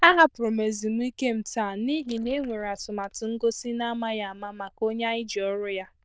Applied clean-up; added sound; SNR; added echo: neural diffusion model UNIVERSE++.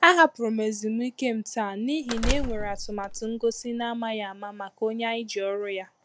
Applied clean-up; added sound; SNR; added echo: none; Door; 4 dB; none.